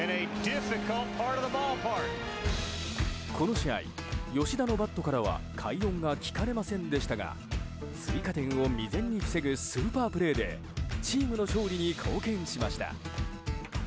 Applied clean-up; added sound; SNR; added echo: none; none; none; none.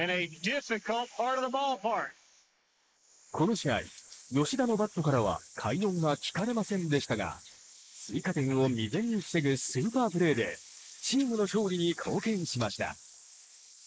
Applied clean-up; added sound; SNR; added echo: neural mask model Resemble Enhance denoiser.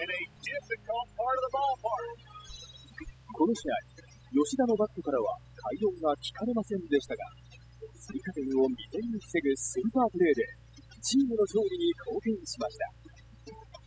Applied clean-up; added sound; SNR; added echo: classical method spectral subtraction.